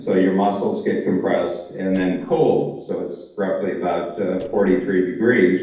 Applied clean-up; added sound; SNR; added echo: neural separator model SepFormer DNS4.